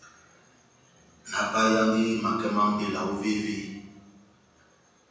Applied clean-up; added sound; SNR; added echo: none; none; none; reverberation time 1.1 s.